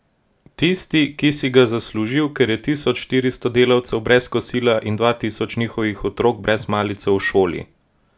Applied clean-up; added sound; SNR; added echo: none; none; none; none.